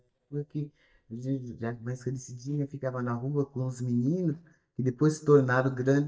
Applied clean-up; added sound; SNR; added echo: neural mask model DeepFilterNet 3.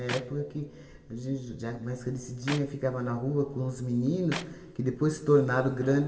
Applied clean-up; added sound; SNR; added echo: none; Clapping; 13 dB; reverberation time 1.7 s.